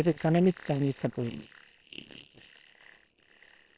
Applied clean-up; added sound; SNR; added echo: neural separator model SepFormer WHAM!.